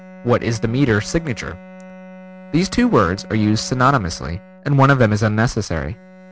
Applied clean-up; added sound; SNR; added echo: none; Bowed string instrument; 20 dB; none.